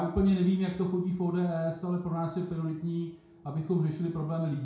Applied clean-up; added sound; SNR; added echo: none; none; none; reverberation time 0.6 s.